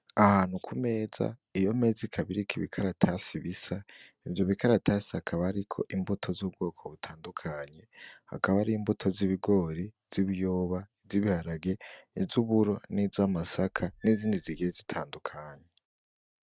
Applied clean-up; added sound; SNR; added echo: neural mask model RNNoise.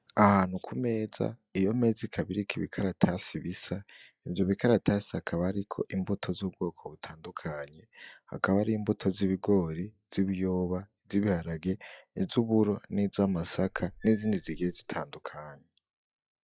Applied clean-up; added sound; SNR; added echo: classical method log-MMSE.